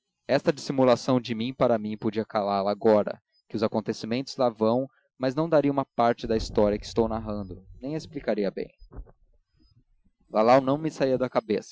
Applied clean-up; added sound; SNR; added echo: classical method Wiener filter.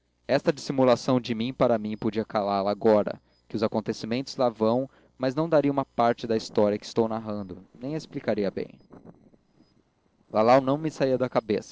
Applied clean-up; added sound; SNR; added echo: neural separator model SepFormer DNS4.